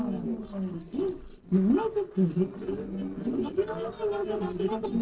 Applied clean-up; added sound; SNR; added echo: neural separator model SepFormer DNS4.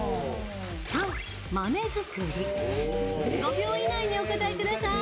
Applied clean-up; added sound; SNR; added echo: none; none; none; none.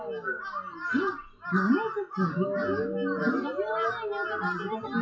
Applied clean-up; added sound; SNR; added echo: classical method WPE with log-MMSE.